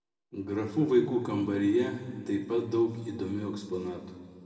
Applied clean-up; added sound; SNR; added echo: none; none; none; reverberation time 1.9 s.